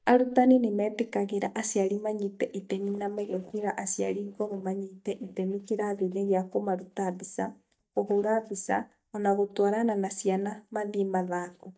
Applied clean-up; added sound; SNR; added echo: neural mask model DeepFilterNet 3.